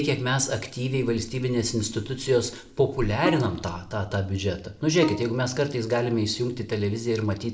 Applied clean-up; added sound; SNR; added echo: none; Bowed string instrument; 10 dB; reverberation time 0.5 s.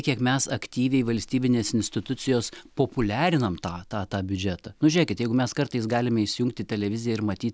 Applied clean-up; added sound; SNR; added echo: none; none; none; none.